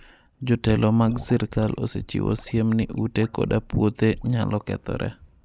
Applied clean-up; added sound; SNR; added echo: none; Sink (filling or washing) / Gurgling / Liquid; 20 dB; none.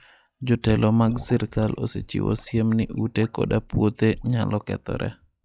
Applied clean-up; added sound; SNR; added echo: classical method log-MMSE.